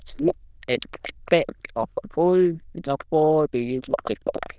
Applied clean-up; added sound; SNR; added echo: neural diffusion model UNIVERSE++.